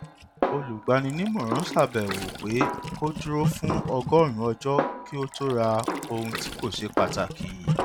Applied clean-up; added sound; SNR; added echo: none; Gurgling + Snare drum; 4 dB; none.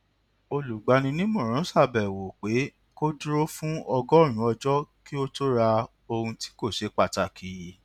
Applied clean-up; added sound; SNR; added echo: none; none; none; none.